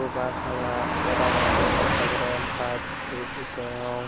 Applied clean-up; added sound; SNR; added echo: none; Car passing by / Truck; -5 dB; none.